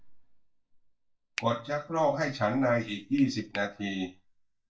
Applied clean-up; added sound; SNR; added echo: neural mask model DeepFilterNet 3.